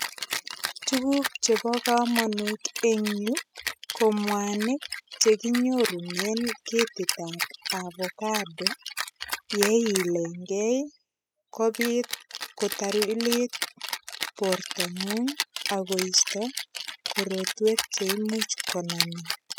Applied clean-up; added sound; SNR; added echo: classical method spectral subtraction.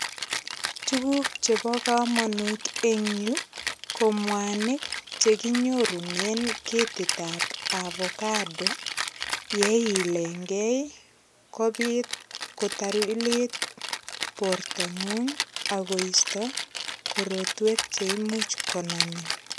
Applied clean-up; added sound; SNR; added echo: none; Rattle (instrument); 5 dB; none.